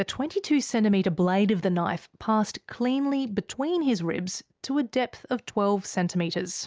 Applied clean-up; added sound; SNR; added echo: none; none; none; none.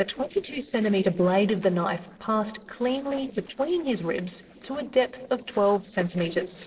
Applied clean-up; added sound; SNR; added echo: neural separator model SepFormer DNS4.